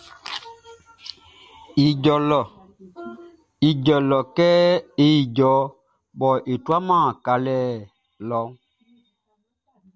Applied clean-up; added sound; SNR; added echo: none; none; none; none.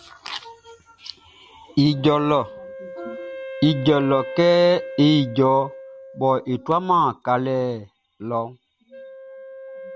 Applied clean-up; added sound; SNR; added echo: none; Wind instrument, woodwind instrument; 15 dB; none.